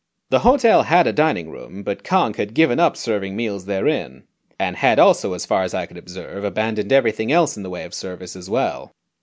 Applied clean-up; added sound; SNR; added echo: none; none; none; none.